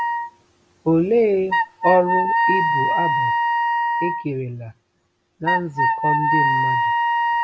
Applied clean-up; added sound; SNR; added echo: none; Wind instrument, woodwind instrument; -3 dB; none.